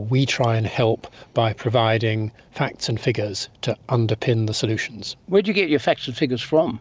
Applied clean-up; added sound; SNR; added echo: none; none; none; none.